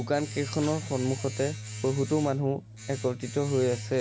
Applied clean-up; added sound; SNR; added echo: none; Domestic sounds, home sounds; 10 dB; none.